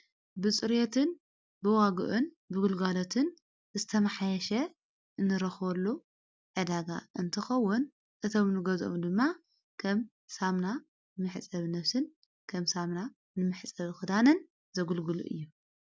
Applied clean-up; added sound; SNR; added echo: none; none; none; none.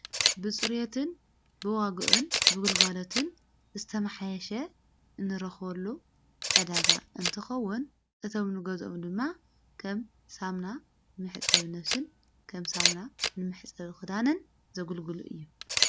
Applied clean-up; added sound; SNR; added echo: none; Camera; -2 dB; none.